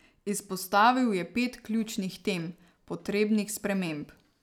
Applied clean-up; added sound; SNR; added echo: none; none; none; none.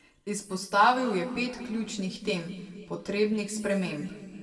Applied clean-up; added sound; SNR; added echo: none; none; none; reverberation time 1.8 s.